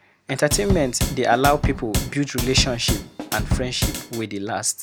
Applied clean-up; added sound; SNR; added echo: none; Drum / Drum kit; 2 dB; none.